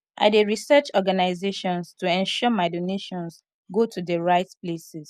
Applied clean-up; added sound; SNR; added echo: none; none; none; none.